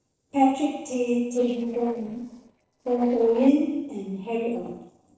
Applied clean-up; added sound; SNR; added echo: neural separator model SepFormer DNS4.